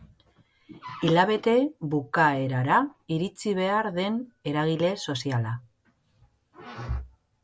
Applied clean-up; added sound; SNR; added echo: none; none; none; none.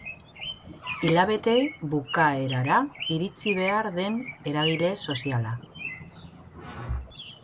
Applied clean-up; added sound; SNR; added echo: none; Bird; 9 dB; none.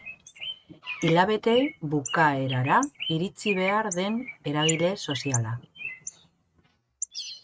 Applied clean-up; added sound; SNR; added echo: neural mask model RNNoise.